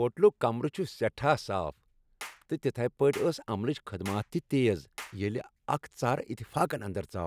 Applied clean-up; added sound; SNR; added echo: none; Clapping; 19 dB; none.